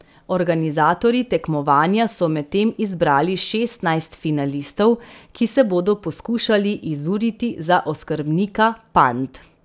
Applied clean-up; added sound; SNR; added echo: none; none; none; none.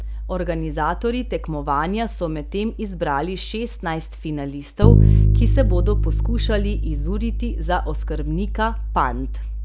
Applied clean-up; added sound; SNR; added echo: none; Bass guitar; -4 dB; none.